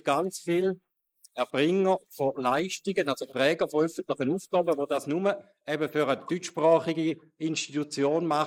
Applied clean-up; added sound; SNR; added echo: neural mask model Resemble Enhance denoiser.